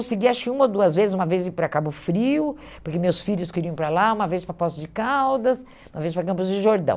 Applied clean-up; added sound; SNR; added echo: none; none; none; none.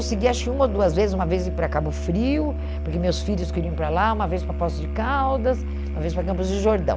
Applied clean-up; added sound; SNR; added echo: none; Musical instrument; 3 dB; none.